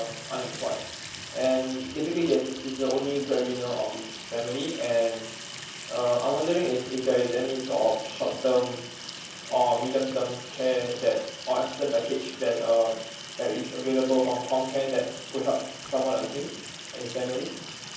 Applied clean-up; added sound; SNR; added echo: none; Sink (filling or washing) / Water tap, faucet; 12 dB; reverberation time 0.7 s.